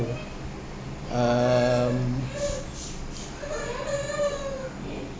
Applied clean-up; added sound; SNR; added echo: none; none; none; none.